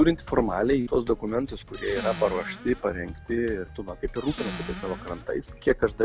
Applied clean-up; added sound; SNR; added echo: none; Squeak / Cupboard open or close; 7 dB; none.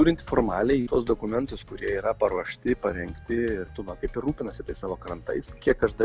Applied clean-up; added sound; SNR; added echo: none; none; none; none.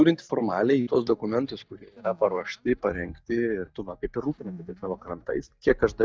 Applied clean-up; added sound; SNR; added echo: neural mask model DeepFilterNet 3.